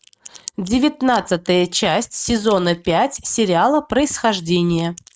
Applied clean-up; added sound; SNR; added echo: neural mask model RNNoise.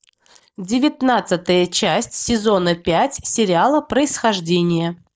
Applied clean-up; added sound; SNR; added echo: neural mask model DeepFilterNet 3.